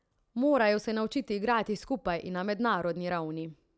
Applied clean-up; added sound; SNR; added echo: none; none; none; none.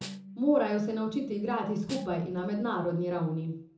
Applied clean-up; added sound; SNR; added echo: none; Snare drum; 18 dB; reverberation time 0.6 s.